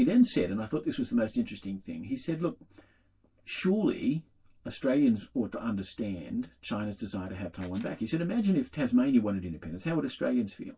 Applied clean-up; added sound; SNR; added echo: neural separator model SepFormer DNS4.